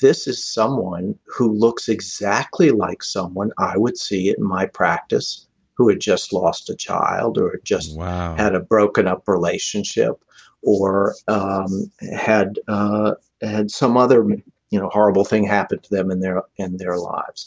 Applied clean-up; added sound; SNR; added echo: none; none; none; none.